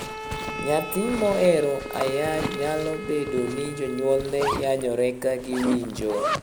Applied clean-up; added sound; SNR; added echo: none; Bowed string instrument + Zipper (clothing); 7 dB; none.